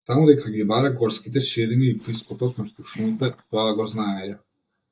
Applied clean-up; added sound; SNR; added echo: neural mask model DeepFilterNet 3.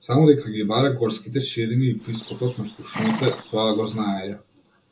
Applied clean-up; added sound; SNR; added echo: none; Livestock, farm animals, working animals; 13 dB; reverberation time 0.2 s.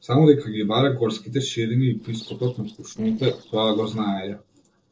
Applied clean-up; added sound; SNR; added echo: neural separator model SepFormer DNS4.